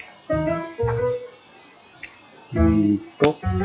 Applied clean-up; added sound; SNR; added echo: classical method log-MMSE.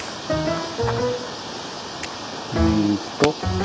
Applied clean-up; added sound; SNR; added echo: none; Fireworks; 14 dB; none.